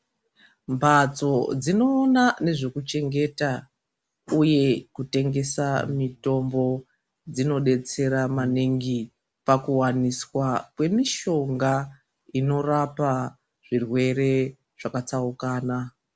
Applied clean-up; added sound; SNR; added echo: none; Brass instrument; 16 dB; none.